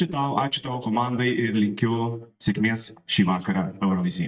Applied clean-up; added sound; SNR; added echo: neural mask model DeepFilterNet 3.